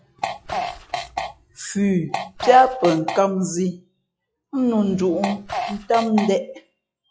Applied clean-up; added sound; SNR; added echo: classical method log-MMSE.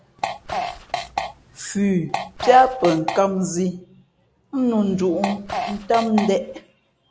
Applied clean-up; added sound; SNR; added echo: none; Fart; 7 dB; none.